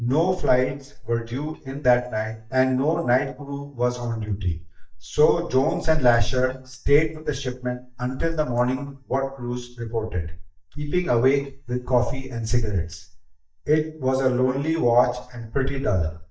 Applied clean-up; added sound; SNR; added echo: neural mask model DeepFilterNet 3.